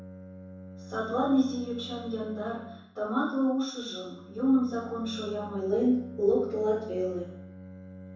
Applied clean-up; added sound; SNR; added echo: none; Bowed string instrument; 16 dB; reverberation time 0.7 s.